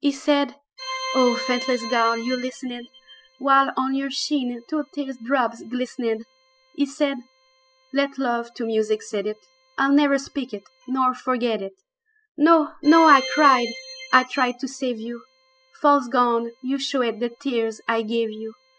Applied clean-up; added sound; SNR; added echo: classical method spectral subtraction.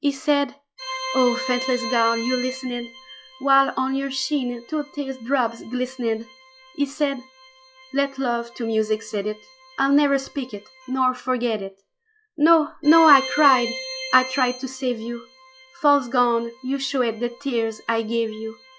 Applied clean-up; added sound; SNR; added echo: classical method log-MMSE.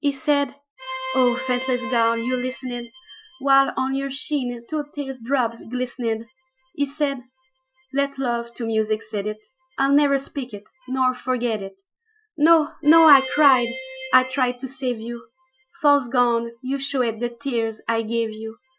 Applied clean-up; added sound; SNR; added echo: classical method Wiener filter.